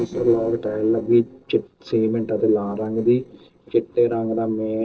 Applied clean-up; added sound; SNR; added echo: neural separator model SepFormer DNS4.